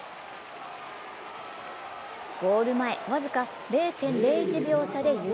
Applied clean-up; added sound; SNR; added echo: none; none; none; none.